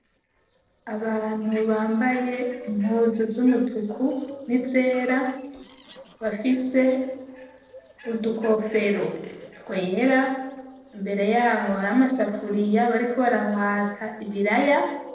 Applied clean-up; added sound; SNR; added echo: neural separator model SepFormer DNS4.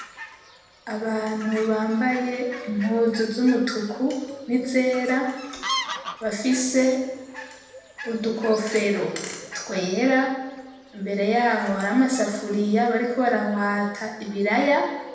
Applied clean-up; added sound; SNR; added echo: none; Fowl; 15 dB; reverberation time 0.9 s.